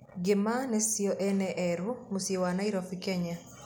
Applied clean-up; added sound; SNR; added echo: none; none; none; none.